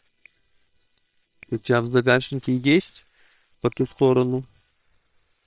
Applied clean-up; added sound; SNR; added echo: neural separator model SepFormer WHAM!.